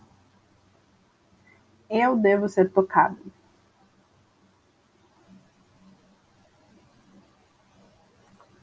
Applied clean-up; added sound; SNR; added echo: none; none; none; none.